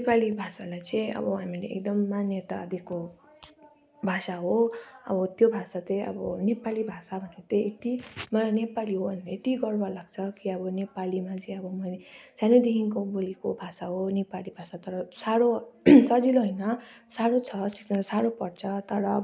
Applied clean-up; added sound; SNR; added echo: none; none; none; none.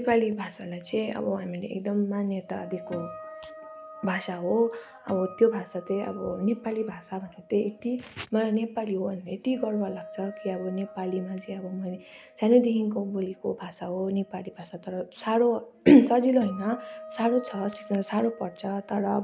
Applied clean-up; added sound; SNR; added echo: none; Wind instrument, woodwind instrument + Acoustic guitar; 20 dB; none.